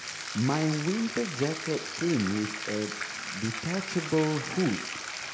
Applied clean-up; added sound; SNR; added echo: none; Bathtub (filling or washing); 6 dB; none.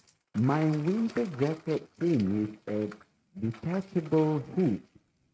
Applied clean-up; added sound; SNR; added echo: neural mask model RNNoise.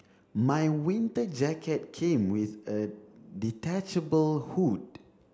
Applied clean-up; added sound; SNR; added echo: none; none; none; none.